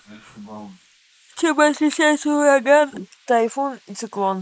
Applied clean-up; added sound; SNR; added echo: neural mask model Resemble Enhance denoiser.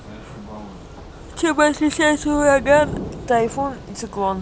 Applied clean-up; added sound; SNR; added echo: none; Thunder / Rain; 13 dB; none.